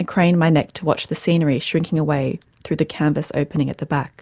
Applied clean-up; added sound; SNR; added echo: none; none; none; none.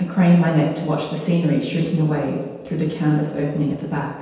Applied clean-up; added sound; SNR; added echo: none; none; none; reverberation time 1.2 s.